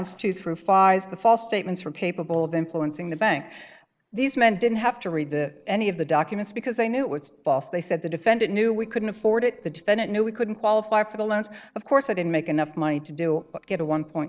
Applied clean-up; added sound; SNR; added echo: neural separator model SepFormer DNS4.